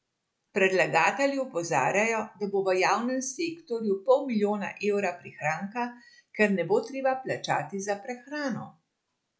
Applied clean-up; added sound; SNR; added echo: none; none; none; none.